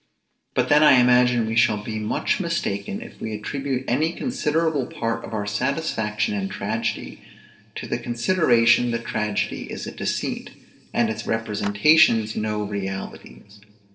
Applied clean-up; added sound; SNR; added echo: neural separator model SepFormer DNS4.